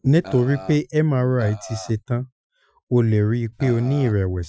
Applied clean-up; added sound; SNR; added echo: classical method Wiener filter.